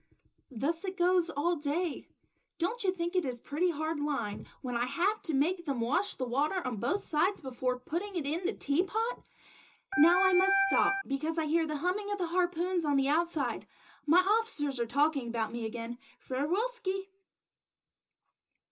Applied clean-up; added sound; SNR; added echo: none; Organ; -1 dB; reverberation time 0.2 s.